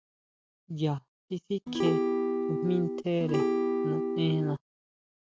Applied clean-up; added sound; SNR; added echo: none; Acoustic guitar / Strum; -4 dB; none.